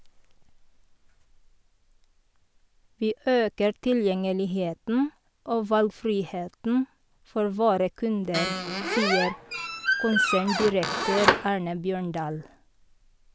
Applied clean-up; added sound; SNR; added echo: none; Squeak; -1 dB; none.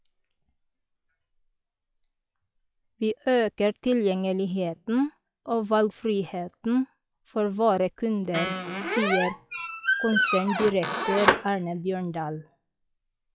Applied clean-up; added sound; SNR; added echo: classical method log-MMSE.